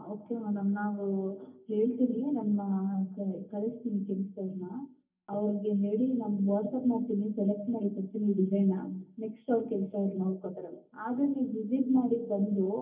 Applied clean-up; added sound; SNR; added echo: none; none; none; reverberation time 0.3 s.